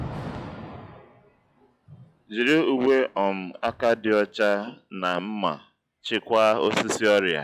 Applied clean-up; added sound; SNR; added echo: classical method log-MMSE.